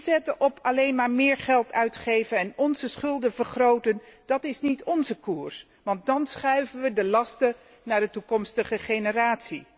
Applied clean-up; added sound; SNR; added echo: none; none; none; none.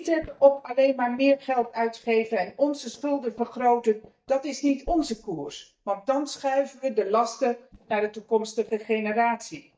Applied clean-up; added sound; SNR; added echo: neural mask model DeepFilterNet 3.